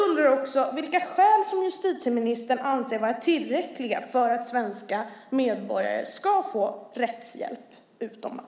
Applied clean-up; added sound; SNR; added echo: none; none; none; none.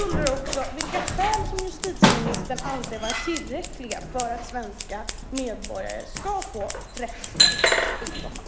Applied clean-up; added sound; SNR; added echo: none; Scissors; -4 dB; none.